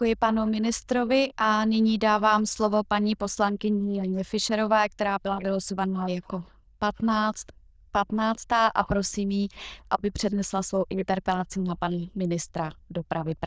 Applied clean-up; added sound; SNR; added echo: neural diffusion model UNIVERSE++.